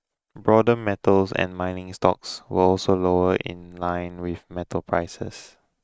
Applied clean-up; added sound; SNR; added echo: neural mask model RNNoise.